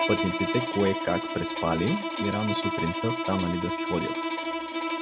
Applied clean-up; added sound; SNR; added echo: none; Bowed string instrument; 1 dB; none.